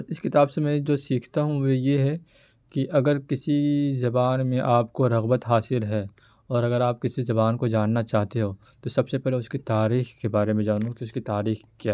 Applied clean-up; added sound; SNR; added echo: none; none; none; none.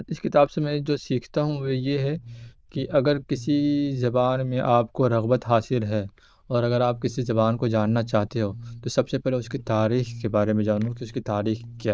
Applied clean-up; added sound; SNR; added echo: neural diffusion model UNIVERSE++.